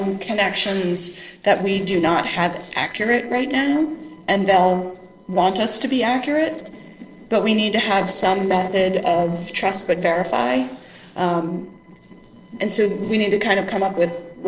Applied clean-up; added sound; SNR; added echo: neural separator model SepFormer DNS4.